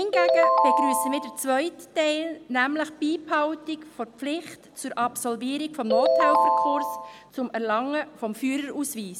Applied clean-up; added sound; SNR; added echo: none; Ringtone; -5 dB; none.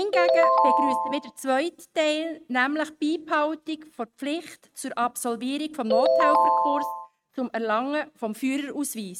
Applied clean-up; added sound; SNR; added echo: neural mask model RNNoise.